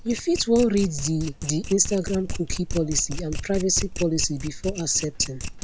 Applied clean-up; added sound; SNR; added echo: none; Domestic sounds, home sounds; 7 dB; none.